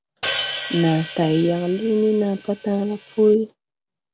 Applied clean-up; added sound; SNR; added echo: none; Hi-hat; 7 dB; none.